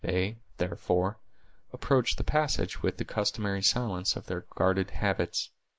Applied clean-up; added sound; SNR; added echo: neural mask model Resemble Enhance denoiser.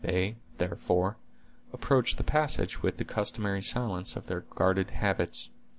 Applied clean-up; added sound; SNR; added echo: none; none; none; none.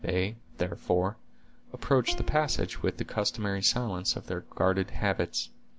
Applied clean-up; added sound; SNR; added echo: none; Plucked string instrument; 20 dB; none.